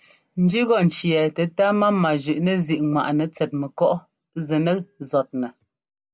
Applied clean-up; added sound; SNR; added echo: none; none; none; none.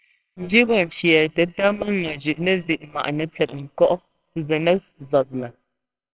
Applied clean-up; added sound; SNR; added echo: neural separator model SepFormer WHAMR!.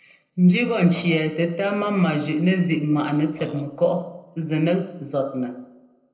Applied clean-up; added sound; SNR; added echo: neural separator model SepFormer DNS4.